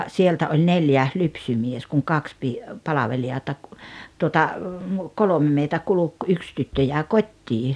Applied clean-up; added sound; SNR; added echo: none; none; none; none.